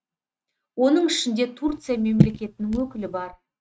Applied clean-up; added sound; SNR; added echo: neural mask model RNNoise.